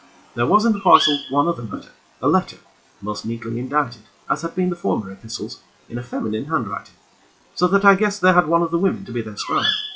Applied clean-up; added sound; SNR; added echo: classical method log-MMSE.